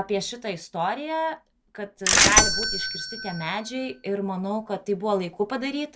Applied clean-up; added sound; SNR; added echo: none; Bell / Mechanisms; -4 dB; none.